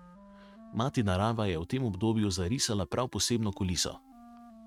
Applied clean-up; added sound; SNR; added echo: neural mask model RNNoise.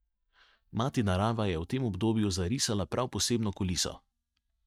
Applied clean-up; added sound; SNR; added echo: neural mask model DeepFilterNet 3.